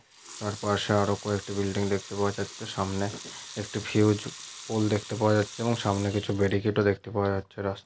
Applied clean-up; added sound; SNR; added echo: none; Sink (filling or washing) / Water tap, faucet / Liquid; 16 dB; none.